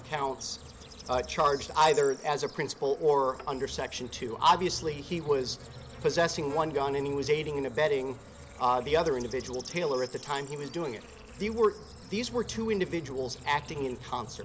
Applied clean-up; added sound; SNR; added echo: none; Bird / Insect + Squeak; 16 dB; none.